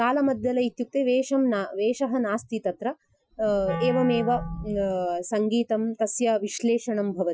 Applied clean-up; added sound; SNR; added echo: classical method Wiener filter.